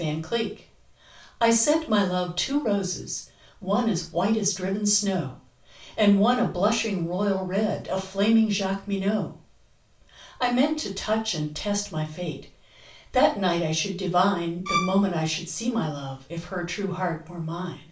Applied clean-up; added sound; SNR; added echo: none; Bowed string instrument; 3 dB; reverberation time 0.3 s.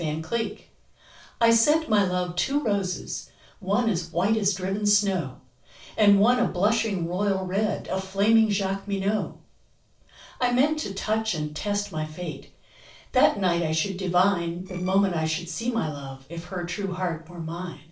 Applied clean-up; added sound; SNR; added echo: neural separator model SepFormer DNS4.